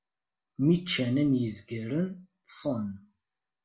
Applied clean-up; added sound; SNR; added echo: none; none; none; none.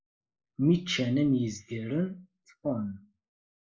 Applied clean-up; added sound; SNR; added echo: neural mask model Resemble Enhance denoiser.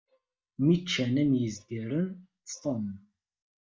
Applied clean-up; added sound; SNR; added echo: neural mask model DeepFilterNet 3.